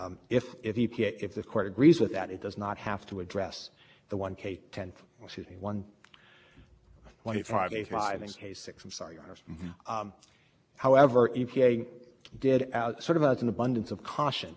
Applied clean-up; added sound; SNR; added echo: none; none; none; none.